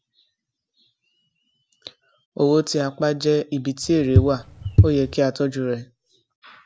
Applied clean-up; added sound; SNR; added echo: none; Walk, footsteps / Bird vocalization, bird call, bird song; -2 dB; none.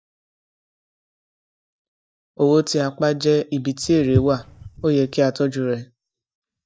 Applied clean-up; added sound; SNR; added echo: neural mask model DeepFilterNet 3.